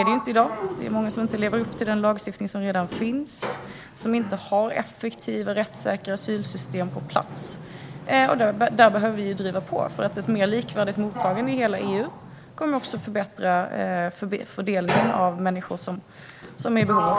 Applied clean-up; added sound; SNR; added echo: none; Sliding door; 8 dB; none.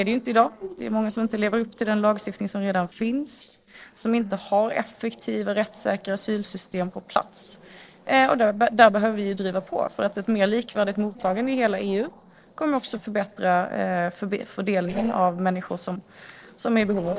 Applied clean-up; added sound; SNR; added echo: neural separator model SepFormer DNS4.